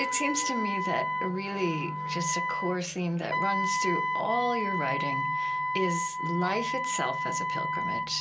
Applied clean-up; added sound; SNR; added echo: none; Wind instrument, woodwind instrument; -1 dB; reverberation time 0.2 s.